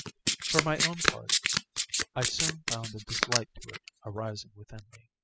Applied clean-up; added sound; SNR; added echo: classical method spectral subtraction.